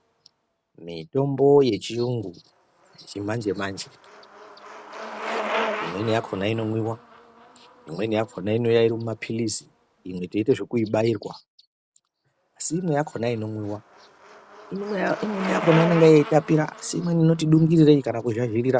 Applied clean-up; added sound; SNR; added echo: none; Bicycle; 13 dB; none.